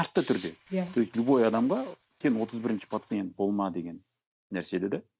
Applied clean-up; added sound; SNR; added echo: neural mask model RNNoise.